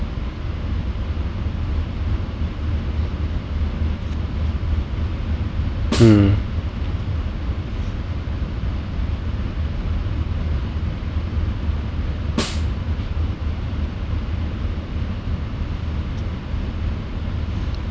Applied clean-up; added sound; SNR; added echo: none; Snare drum; 11 dB; none.